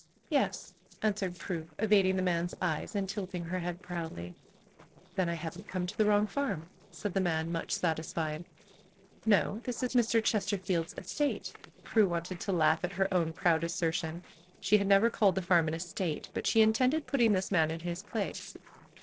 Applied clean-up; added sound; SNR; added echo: neural separator model SepFormer DNS4.